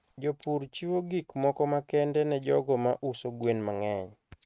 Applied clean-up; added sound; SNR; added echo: neural mask model RNNoise.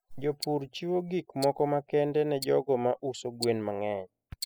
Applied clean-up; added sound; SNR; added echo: classical method spectral subtraction.